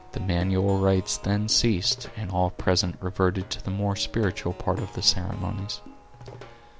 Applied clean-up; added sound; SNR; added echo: none; Plucked string instrument; 19 dB; none.